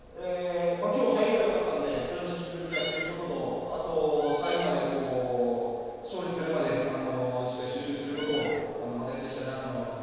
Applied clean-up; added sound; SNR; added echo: none; Meow; 15 dB; reverberation time 1.9 s.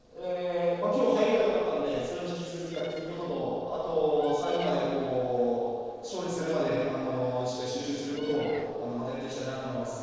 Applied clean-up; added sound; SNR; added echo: neural separator model SepFormer DNS4.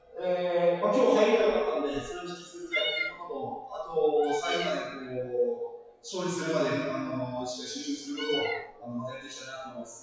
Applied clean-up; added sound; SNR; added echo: classical method WPE with log-MMSE.